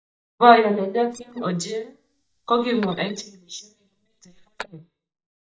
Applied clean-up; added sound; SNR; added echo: neural mask model DeepFilterNet 3.